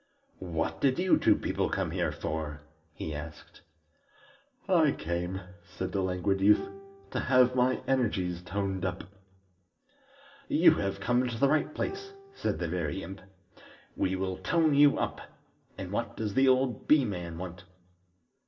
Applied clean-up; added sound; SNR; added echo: none; Bowed string instrument; 18 dB; reverberation time 0.5 s.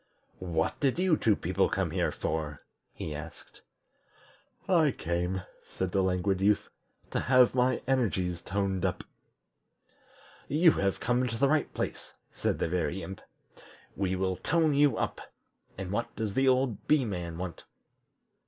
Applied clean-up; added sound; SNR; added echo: none; none; none; none.